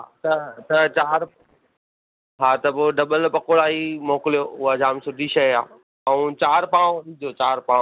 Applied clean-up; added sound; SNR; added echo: none; none; none; none.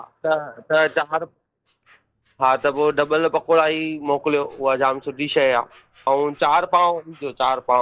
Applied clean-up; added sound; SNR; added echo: neural mask model DeepFilterNet 3.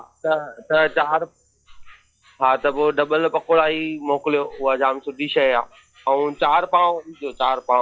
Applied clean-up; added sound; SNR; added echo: classical method log-MMSE.